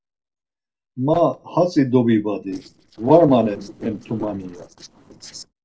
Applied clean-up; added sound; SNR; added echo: neural separator model SepFormer DNS4.